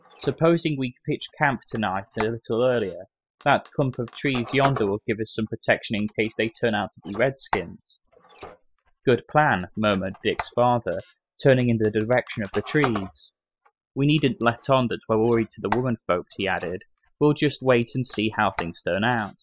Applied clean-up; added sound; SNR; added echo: classical method spectral subtraction.